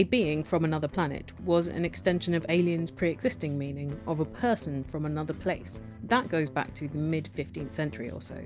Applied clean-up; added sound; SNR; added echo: none; none; none; none.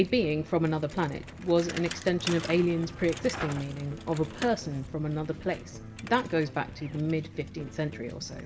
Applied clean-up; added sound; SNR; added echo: none; Bicycle; 14 dB; reverberation time 1.0 s.